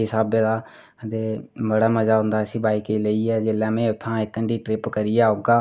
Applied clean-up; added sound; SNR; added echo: none; none; none; none.